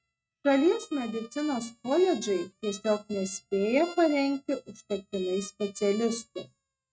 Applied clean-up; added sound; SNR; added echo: neural mask model RNNoise.